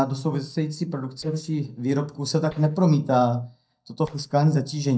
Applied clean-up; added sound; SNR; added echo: neural mask model DeepFilterNet 3.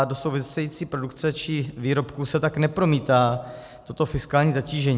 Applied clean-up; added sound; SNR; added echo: none; none; none; none.